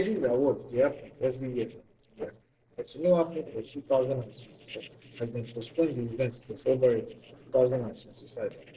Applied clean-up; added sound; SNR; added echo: neural separator model SepFormer DNS4.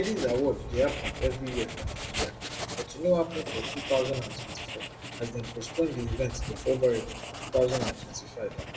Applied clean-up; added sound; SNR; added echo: none; Writing; 8 dB; reverberation time 1.3 s.